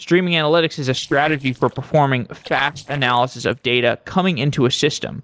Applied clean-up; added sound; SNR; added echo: neural separator model SepFormer DNS4.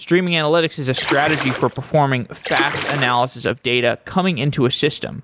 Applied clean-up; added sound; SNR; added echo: none; Splash, splatter; 7 dB; none.